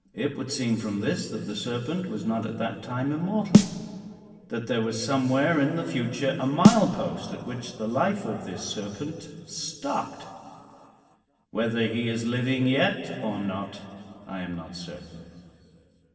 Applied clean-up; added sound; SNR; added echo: none; Snare drum; -3 dB; reverberation time 2.8 s.